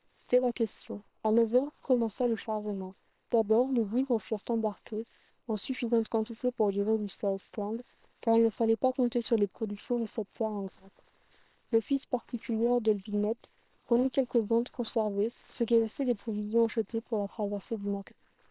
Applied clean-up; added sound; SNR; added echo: neural separator model SepFormer WHAM!.